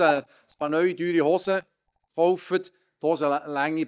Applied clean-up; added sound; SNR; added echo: neural mask model DeepFilterNet 3.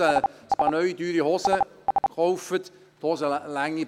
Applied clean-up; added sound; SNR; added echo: none; Telephone; 1 dB; none.